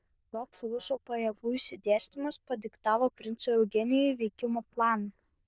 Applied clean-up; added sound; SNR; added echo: neural diffusion model UNIVERSE++.